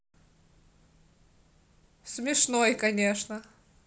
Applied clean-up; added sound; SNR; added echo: none; none; none; none.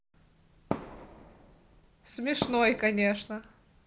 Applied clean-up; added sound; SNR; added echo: none; Fireworks; 9 dB; none.